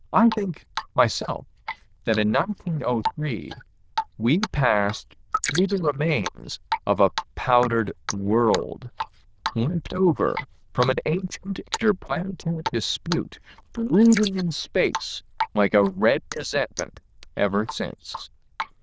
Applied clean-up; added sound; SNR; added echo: neural diffusion model UNIVERSE++.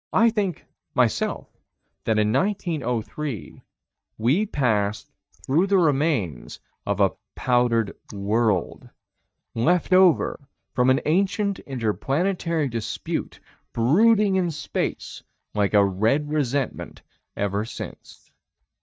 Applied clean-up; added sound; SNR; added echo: neural mask model DeepFilterNet 3.